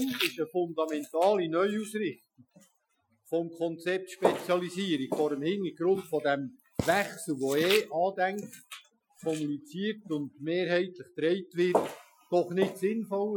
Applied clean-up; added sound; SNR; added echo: classical method Wiener filter.